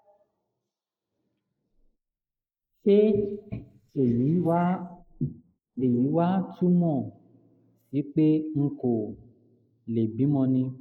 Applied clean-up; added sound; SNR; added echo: neural mask model Resemble Enhance denoiser.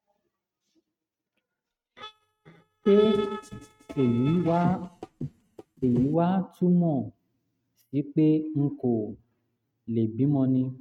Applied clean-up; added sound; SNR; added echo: neural mask model RNNoise.